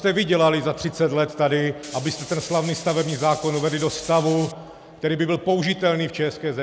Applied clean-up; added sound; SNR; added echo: none; Tools; 15 dB; none.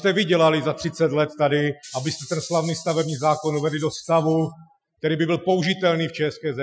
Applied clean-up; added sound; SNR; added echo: classical method Wiener filter.